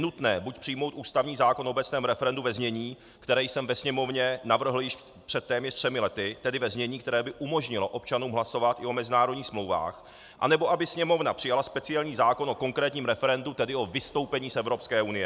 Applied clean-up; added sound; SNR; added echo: none; none; none; none.